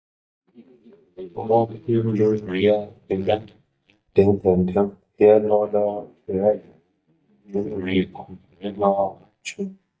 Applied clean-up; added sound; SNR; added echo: neural mask model DeepFilterNet 3.